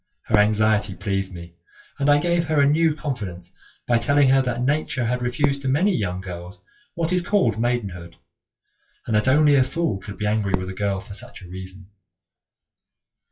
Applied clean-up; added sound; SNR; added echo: classical method WPE with log-MMSE.